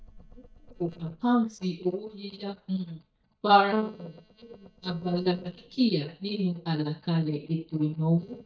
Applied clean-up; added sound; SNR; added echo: neural mask model DeepFilterNet 3.